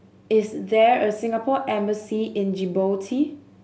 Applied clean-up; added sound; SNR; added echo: none; none; none; none.